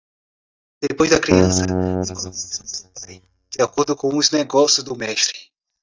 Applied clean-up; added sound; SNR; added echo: neural mask model DeepFilterNet 3.